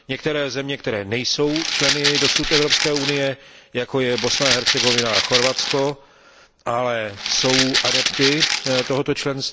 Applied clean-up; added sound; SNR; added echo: none; Rattle (instrument); -1 dB; none.